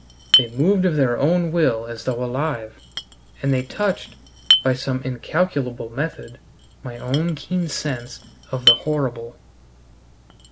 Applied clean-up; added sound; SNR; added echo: none; Chink, clink; 4 dB; none.